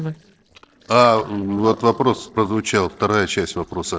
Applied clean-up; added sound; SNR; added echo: neural separator model SepFormer DNS4.